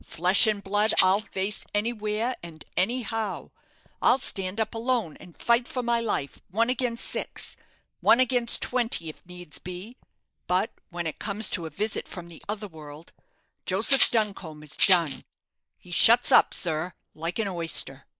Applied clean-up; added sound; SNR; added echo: neural mask model Resemble Enhance denoiser.